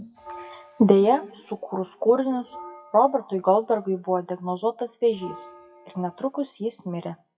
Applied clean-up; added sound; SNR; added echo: classical method WPE with log-MMSE.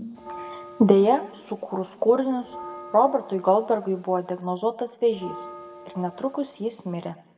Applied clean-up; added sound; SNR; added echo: none; Bell; 18 dB; reverberation time 1.1 s.